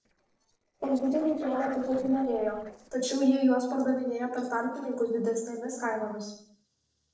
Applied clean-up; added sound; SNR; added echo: neural separator model SepFormer DNS4.